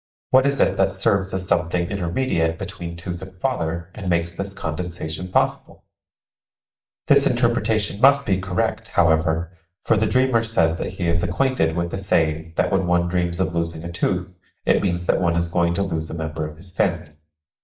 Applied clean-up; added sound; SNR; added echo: neural mask model DeepFilterNet 3.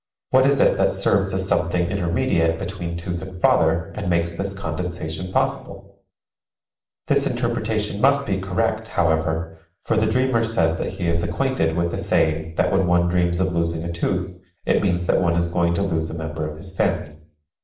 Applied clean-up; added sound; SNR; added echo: neural separator model SepFormer DNS4.